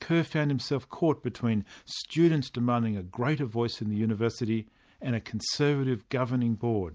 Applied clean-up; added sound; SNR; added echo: none; none; none; none.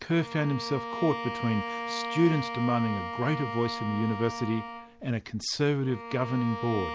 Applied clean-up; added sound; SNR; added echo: none; Bowed string instrument; 8 dB; none.